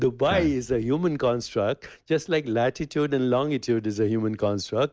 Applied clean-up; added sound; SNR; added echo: none; none; none; none.